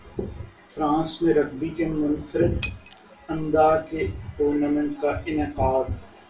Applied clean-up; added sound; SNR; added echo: none; Shatter; 19 dB; reverberation time 0.3 s.